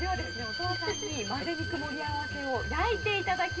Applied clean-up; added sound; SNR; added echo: none; Bowed string instrument; 5 dB; reverberation time 0.2 s.